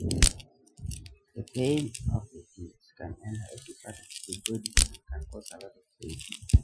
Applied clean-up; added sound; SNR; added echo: classical method Wiener filter.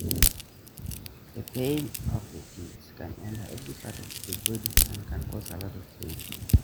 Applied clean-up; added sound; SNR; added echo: none; Crack; 0 dB; none.